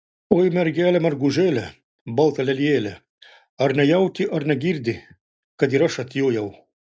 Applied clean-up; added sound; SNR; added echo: none; none; none; none.